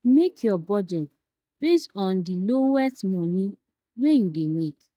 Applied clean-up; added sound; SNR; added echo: neural mask model DeepFilterNet 3.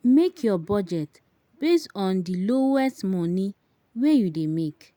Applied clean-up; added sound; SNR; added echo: none; none; none; none.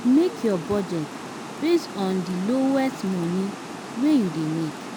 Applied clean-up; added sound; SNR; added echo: none; Water; 11 dB; none.